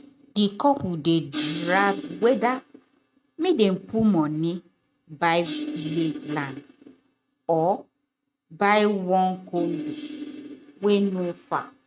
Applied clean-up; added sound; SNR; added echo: neural mask model RNNoise.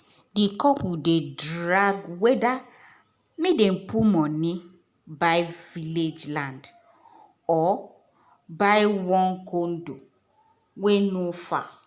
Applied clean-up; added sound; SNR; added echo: none; none; none; none.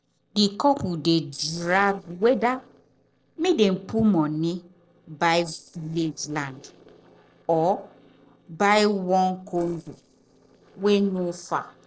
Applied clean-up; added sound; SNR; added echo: neural separator model SepFormer DNS4.